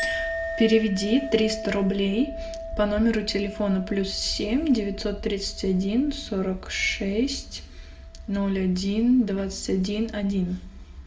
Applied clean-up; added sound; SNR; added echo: none; Chink, clink; 13 dB; reverberation time 0.4 s.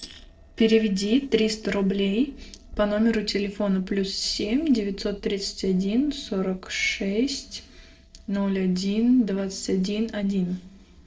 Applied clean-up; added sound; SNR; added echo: neural separator model SepFormer DNS4.